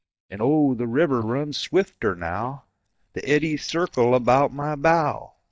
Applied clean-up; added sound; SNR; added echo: neural mask model DeepFilterNet 3.